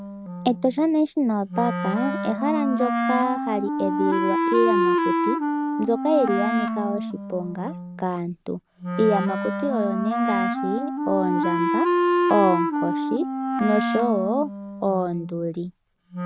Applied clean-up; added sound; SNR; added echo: none; Wind instrument, woodwind instrument; 0 dB; none.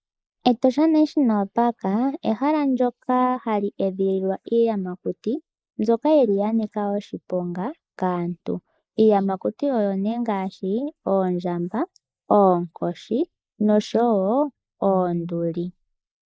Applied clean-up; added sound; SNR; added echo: neural mask model Resemble Enhance denoiser.